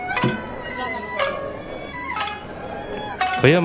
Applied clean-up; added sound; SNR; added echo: none; Growling; 16 dB; none.